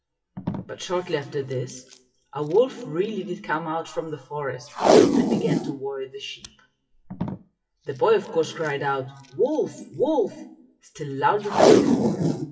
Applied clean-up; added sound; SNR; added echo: classical method WPE with log-MMSE.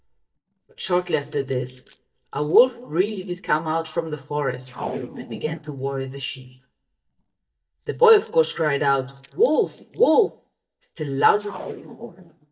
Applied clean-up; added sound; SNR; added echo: neural mask model DeepFilterNet 3.